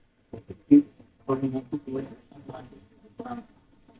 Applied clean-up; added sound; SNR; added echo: neural mask model DeepFilterNet 3.